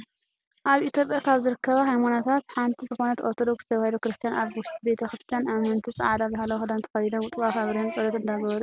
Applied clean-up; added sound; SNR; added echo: none; none; none; none.